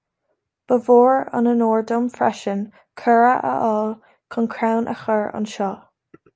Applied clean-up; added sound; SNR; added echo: none; none; none; none.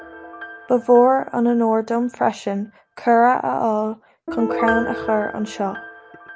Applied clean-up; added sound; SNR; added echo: none; Piano; 12 dB; none.